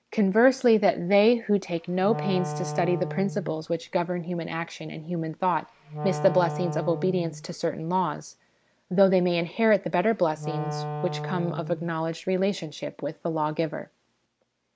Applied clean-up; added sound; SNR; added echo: none; Wind instrument, woodwind instrument; 8 dB; none.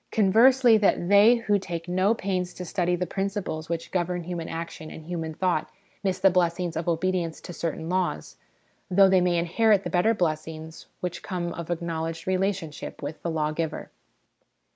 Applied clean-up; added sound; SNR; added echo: none; none; none; none.